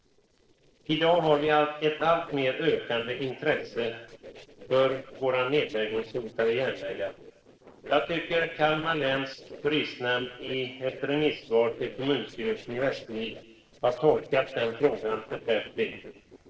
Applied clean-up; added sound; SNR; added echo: neural separator model SepFormer DNS4.